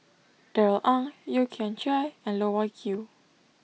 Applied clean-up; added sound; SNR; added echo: none; none; none; none.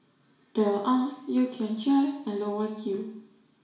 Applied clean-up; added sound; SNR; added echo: none; none; none; reverberation time 0.7 s.